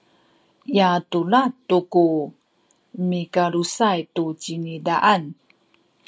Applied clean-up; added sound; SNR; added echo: none; none; none; none.